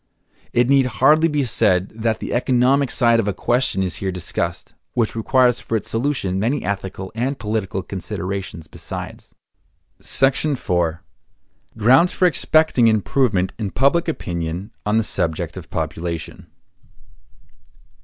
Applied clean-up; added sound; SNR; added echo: none; none; none; none.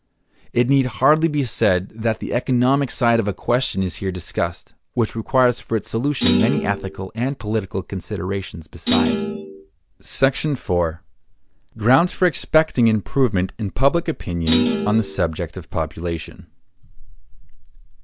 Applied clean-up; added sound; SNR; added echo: none; Thump, thud; 1 dB; none.